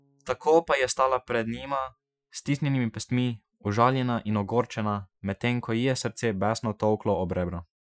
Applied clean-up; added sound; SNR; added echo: classical method Wiener filter.